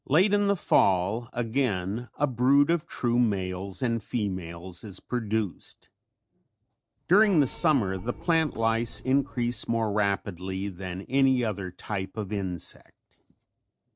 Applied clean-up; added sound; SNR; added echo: neural separator model SepFormer DNS4.